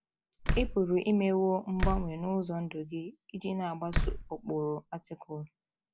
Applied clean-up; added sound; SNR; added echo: none; Slam; 2 dB; none.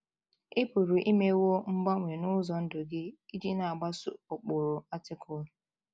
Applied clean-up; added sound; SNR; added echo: none; none; none; none.